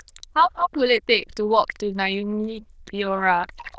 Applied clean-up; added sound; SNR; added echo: neural diffusion model UNIVERSE++.